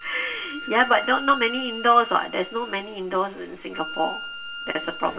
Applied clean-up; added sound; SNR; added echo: none; Bowed string instrument; 11 dB; reverberation time 0.2 s.